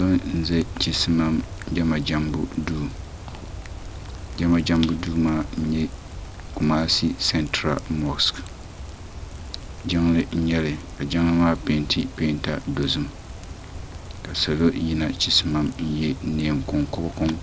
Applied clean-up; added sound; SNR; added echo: none; Rain; 12 dB; none.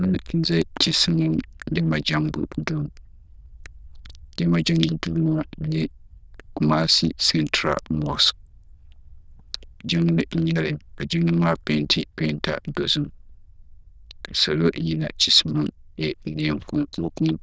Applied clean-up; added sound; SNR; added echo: neural diffusion model UNIVERSE++.